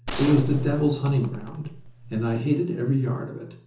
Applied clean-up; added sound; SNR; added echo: none; Gunshot, gunfire; 11 dB; reverberation time 0.7 s.